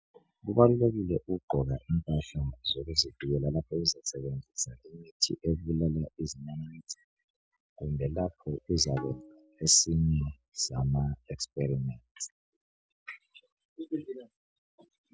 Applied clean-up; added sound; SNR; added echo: none; Tabla; 17 dB; none.